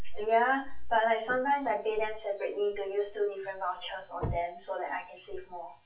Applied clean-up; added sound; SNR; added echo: classical method WPE with log-MMSE.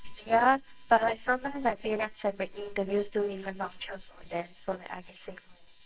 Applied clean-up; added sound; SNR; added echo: neural separator model SepFormer WHAMR!.